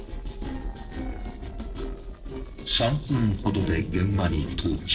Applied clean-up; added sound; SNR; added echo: neural separator model SepFormer DNS4.